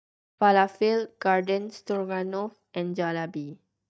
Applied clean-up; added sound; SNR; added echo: neural mask model DeepFilterNet 3.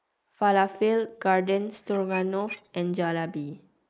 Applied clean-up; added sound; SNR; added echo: neural mask model Resemble Enhance denoiser.